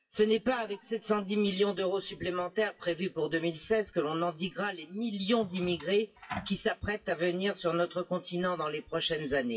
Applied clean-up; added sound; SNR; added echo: classical method WPE with log-MMSE.